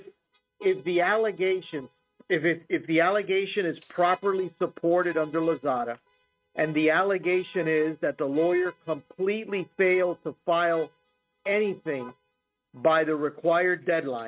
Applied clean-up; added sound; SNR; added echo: neural mask model RNNoise.